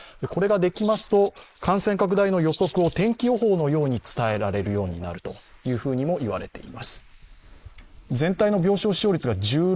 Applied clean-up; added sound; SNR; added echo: neural mask model Resemble Enhance denoiser.